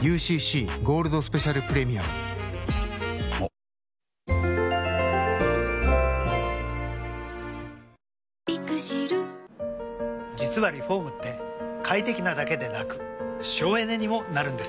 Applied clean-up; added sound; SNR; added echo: none; none; none; none.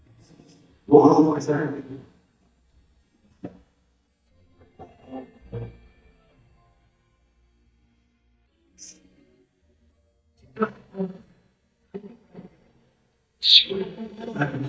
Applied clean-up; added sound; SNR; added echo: neural mask model DeepFilterNet 3.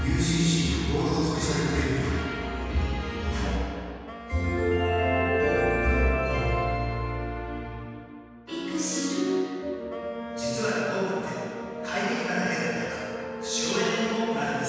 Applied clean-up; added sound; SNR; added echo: none; Wind instrument, woodwind instrument; 19 dB; reverberation time 2.1 s.